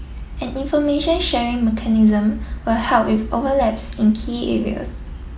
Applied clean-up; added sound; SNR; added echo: none; none; none; none.